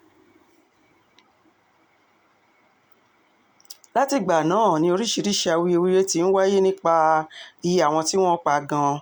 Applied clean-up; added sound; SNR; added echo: none; none; none; none.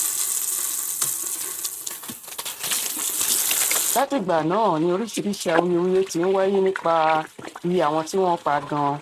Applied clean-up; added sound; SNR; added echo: neural mask model RNNoise.